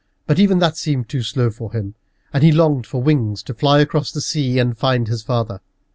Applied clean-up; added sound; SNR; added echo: none; none; none; none.